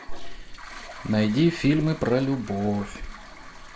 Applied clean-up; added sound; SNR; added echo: none; Toilet flush; 19 dB; none.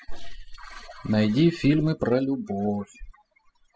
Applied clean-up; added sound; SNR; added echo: classical method spectral subtraction.